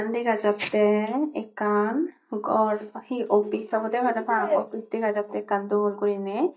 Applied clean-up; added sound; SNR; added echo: neural mask model DeepFilterNet 3.